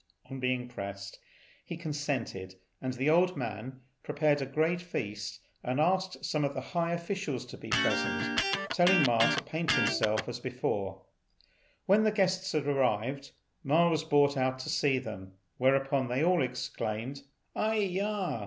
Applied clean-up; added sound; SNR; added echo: none; Electric guitar; 0 dB; none.